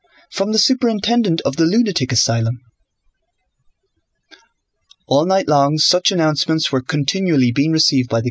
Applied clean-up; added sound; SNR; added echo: none; none; none; none.